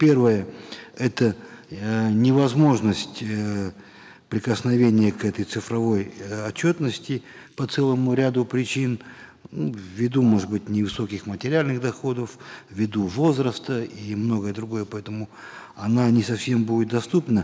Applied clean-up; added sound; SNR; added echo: neural mask model Resemble Enhance denoiser.